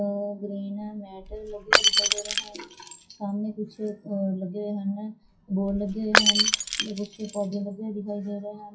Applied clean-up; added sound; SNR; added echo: classical method WPE with log-MMSE.